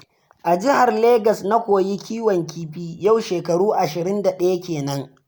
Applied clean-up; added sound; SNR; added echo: none; none; none; none.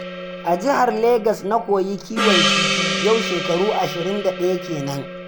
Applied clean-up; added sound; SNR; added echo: none; Gong; 3 dB; none.